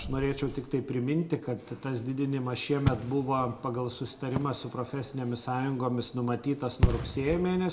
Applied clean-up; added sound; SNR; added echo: none; Fireworks; 6 dB; reverberation time 0.5 s.